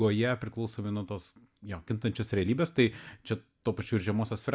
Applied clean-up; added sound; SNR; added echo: none; none; none; none.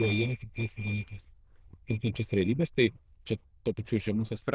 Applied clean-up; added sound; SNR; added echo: neural diffusion model UNIVERSE++.